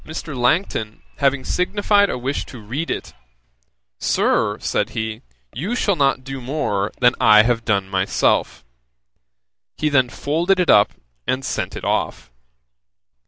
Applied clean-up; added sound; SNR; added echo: none; none; none; none.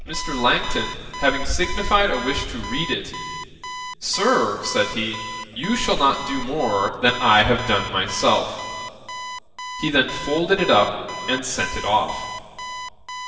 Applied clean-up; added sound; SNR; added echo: none; Alarm; 11 dB; reverberation time 2.0 s.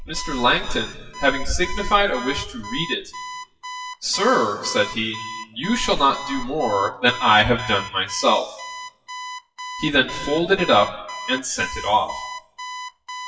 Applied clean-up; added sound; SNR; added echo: classical method WPE with log-MMSE.